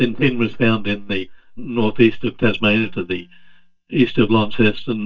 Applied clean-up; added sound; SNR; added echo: neural mask model DeepFilterNet 3.